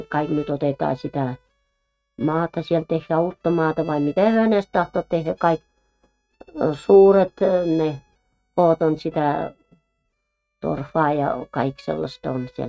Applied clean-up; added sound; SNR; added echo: neural mask model RNNoise.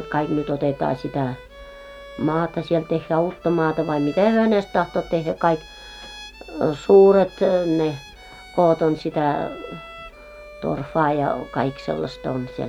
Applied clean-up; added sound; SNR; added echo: none; Bowed string instrument; 20 dB; none.